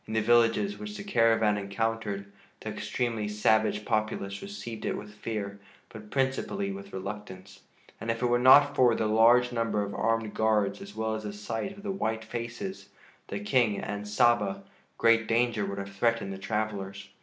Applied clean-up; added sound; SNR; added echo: none; none; none; none.